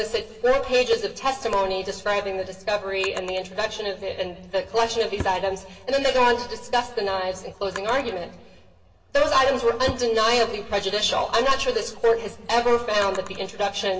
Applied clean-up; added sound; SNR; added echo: none; Drawer open or close; 19 dB; reverberation time 1.1 s.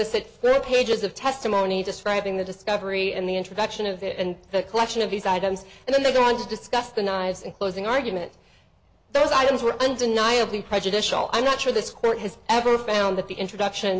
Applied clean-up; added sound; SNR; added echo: none; none; none; none.